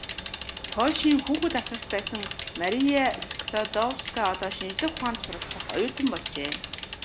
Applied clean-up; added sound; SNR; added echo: none; Bicycle; 1 dB; none.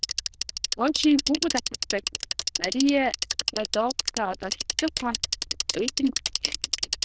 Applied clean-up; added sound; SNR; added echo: neural diffusion model UNIVERSE++.